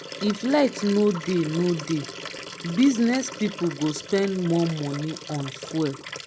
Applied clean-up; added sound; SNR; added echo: none; Liquid; 12 dB; none.